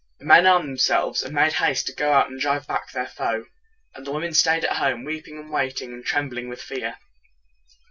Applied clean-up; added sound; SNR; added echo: none; none; none; none.